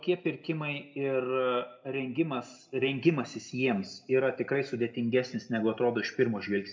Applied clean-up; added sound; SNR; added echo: none; none; none; reverberation time 0.6 s.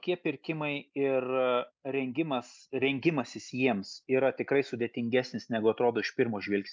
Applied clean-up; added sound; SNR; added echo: none; none; none; none.